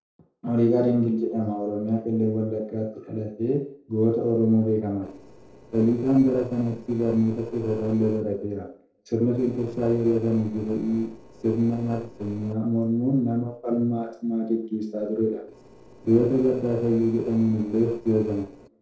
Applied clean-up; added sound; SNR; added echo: neural separator model SepFormer DNS4.